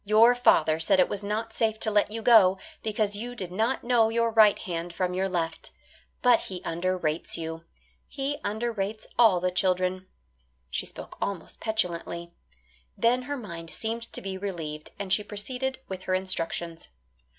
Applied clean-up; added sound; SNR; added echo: none; none; none; none.